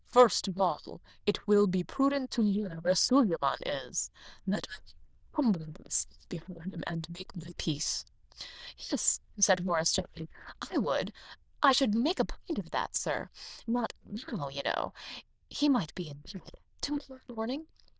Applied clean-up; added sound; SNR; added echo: neural diffusion model UNIVERSE++.